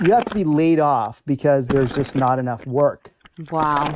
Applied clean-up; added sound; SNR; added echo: neural mask model RNNoise.